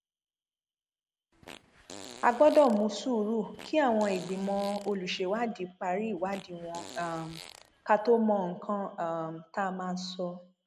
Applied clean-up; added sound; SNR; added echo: none; Fart; 19 dB; none.